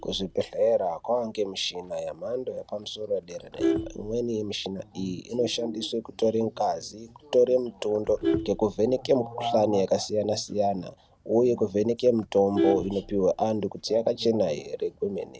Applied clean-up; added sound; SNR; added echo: none; Vehicle horn, car horn, honking; 10 dB; none.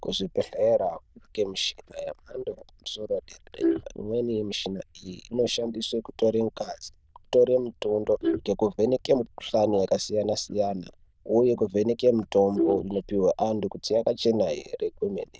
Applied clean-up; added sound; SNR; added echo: neural diffusion model UNIVERSE++.